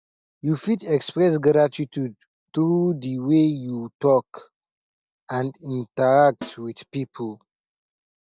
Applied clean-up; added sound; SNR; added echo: neural mask model DeepFilterNet 3.